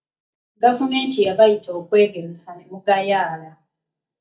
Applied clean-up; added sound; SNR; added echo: neural mask model DeepFilterNet 3.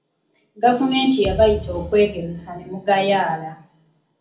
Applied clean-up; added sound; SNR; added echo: none; Thump, thud; 14 dB; reverberation time 0.4 s.